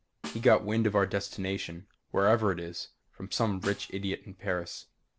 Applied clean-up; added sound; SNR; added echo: none; Snare drum; 18 dB; none.